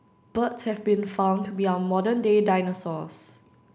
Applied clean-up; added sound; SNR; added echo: none; none; none; none.